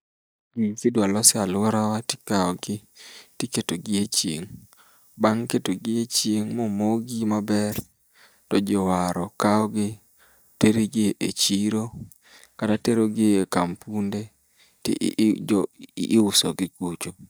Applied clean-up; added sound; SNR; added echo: neural mask model DeepFilterNet 3.